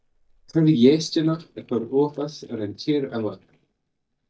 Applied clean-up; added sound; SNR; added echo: neural mask model DeepFilterNet 3.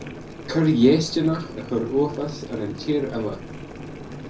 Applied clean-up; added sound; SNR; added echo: none; Boiling; 13 dB; reverberation time 0.4 s.